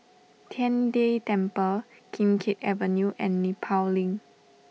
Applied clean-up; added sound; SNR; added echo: none; none; none; none.